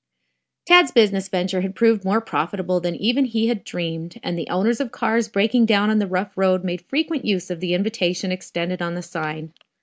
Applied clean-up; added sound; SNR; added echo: none; none; none; none.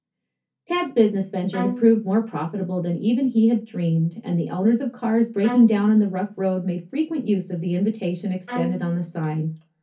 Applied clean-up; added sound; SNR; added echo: none; Bowed string instrument; 11 dB; reverberation time 0.3 s.